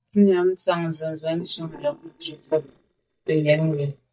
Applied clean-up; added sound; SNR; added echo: neural mask model DeepFilterNet 3.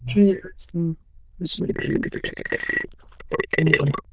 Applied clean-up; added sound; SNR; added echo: neural diffusion model UNIVERSE++.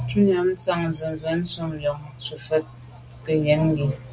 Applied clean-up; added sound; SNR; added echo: none; none; none; none.